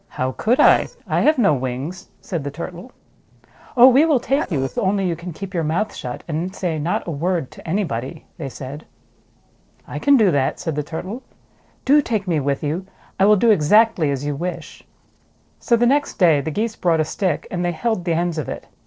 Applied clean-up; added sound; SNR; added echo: neural separator model SepFormer DNS4.